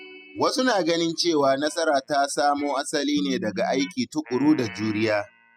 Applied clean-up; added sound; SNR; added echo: classical method spectral subtraction.